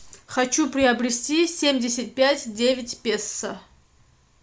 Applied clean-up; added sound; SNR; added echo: none; none; none; none.